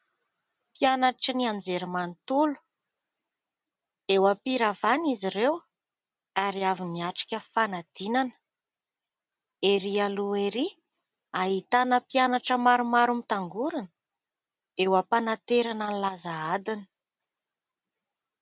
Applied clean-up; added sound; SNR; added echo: none; none; none; none.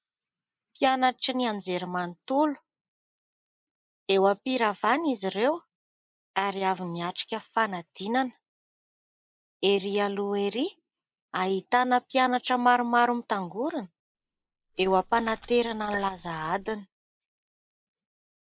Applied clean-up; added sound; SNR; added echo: neural mask model Resemble Enhance denoiser.